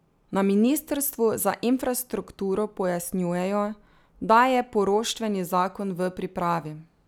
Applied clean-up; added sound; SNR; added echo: none; none; none; none.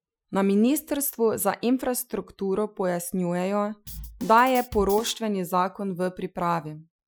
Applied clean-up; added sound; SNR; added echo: classical method Wiener filter.